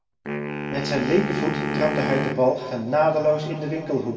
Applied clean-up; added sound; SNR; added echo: none; Wind instrument, woodwind instrument; 6 dB; reverberation time 1.9 s.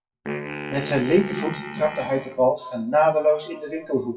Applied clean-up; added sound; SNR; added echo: classical method WPE with log-MMSE.